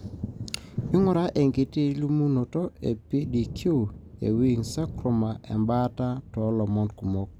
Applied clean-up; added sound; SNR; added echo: none; Thunder; 13 dB; none.